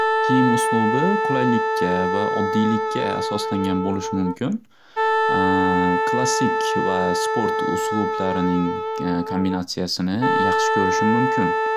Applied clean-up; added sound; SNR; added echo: none; Wind instrument, woodwind instrument; -2 dB; none.